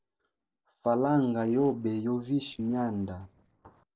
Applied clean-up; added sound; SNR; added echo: neural separator model SepFormer DNS4.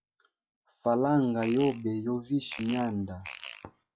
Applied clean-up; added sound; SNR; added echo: classical method WPE with log-MMSE.